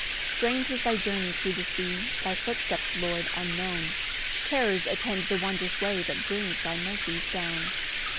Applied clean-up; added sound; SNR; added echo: none; Bathtub (filling or washing); -4 dB; none.